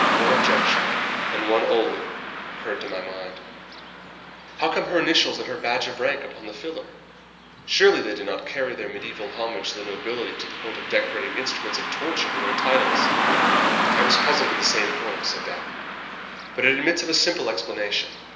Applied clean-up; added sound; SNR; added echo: none; Car passing by; 1 dB; reverberation time 1.4 s.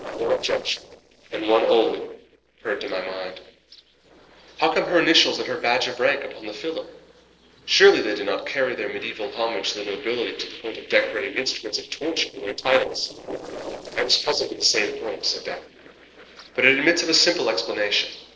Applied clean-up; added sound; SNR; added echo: neural separator model SepFormer DNS4.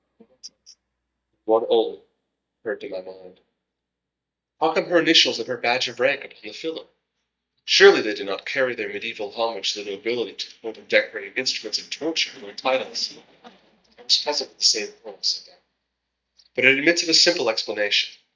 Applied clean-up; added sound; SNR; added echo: neural mask model DeepFilterNet 3.